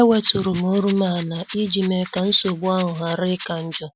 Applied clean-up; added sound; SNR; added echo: none; Rattle; 15 dB; none.